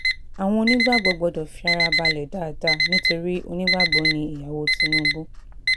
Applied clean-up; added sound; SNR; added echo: none; Alarm; -2 dB; none.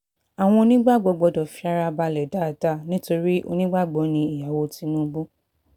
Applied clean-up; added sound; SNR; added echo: none; none; none; none.